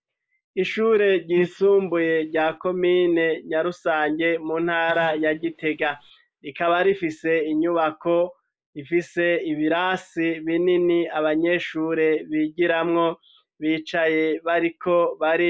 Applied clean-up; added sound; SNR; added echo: neural mask model Resemble Enhance denoiser.